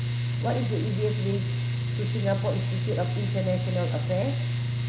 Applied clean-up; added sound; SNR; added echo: none; Mechanical fan; -5 dB; none.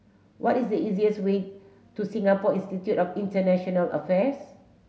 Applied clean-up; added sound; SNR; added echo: none; none; none; none.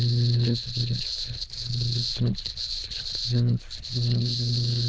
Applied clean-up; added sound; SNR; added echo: neural diffusion model UNIVERSE++.